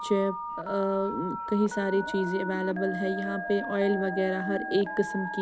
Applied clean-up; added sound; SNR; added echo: none; Telephone; 7 dB; none.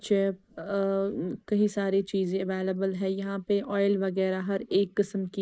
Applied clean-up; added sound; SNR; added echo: neural mask model Resemble Enhance denoiser.